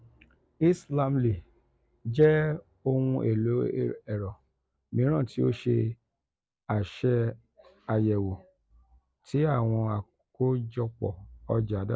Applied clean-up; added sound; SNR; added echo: none; none; none; none.